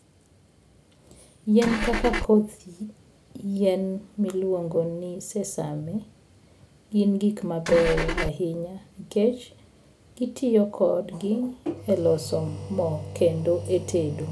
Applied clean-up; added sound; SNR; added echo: none; Engine / Car; 1 dB; none.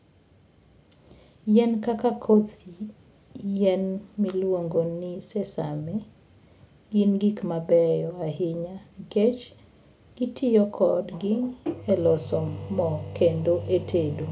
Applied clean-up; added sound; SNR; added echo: none; none; none; none.